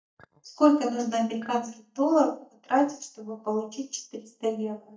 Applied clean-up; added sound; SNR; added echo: neural mask model DeepFilterNet 3.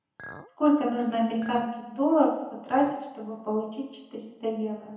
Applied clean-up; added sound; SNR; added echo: none; Chink, clink; 20 dB; reverberation time 0.9 s.